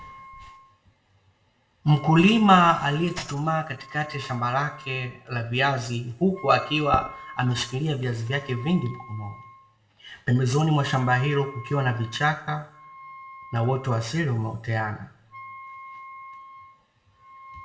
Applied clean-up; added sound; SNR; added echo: none; Wind instrument, woodwind instrument; 20 dB; reverberation time 0.6 s.